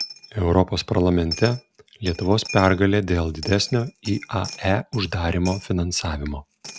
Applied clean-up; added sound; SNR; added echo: none; Coin (dropping); 17 dB; none.